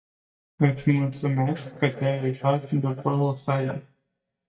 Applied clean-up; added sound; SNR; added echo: neural mask model DeepFilterNet 3.